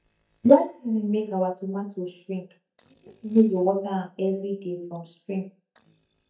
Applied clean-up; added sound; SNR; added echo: neural mask model DeepFilterNet 3.